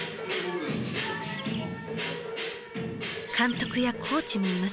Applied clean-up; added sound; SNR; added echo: none; Bird; 17 dB; none.